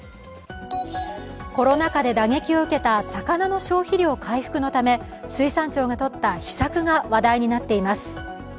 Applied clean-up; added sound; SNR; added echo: none; none; none; none.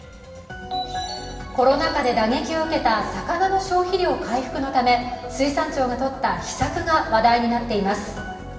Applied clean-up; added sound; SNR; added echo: none; none; none; reverberation time 1.4 s.